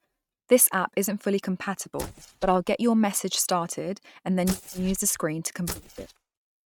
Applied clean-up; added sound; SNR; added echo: neural mask model RNNoise.